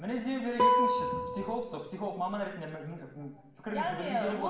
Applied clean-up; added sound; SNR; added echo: none; Guitar; -1 dB; reverberation time 0.7 s.